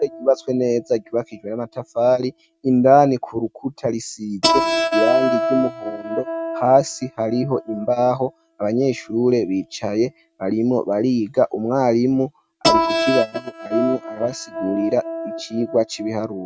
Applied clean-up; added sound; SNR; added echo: neural mask model RNNoise.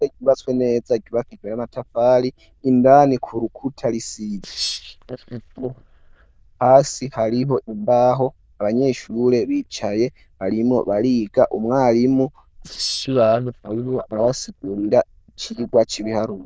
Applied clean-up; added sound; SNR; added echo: neural diffusion model UNIVERSE++.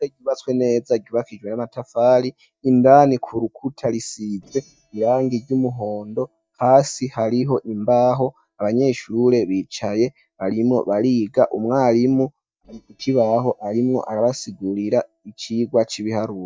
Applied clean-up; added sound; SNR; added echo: neural mask model DeepFilterNet 3.